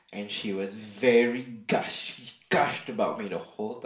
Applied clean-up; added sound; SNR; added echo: none; none; none; reverberation time 0.5 s.